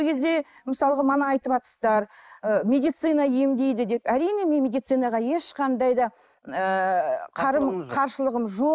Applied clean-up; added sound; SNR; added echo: neural mask model Resemble Enhance denoiser.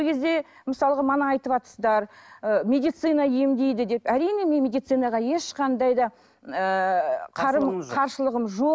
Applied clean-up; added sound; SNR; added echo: none; none; none; none.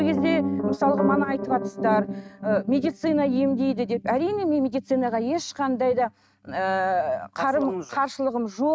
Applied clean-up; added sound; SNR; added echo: neural mask model RNNoise.